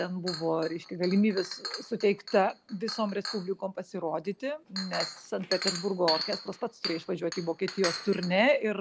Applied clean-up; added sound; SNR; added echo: none; Chink, clink; 9 dB; none.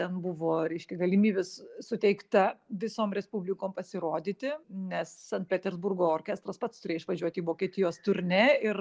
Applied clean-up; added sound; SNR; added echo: none; none; none; none.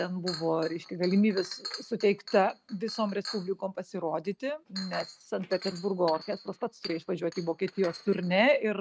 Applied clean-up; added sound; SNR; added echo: neural mask model RNNoise.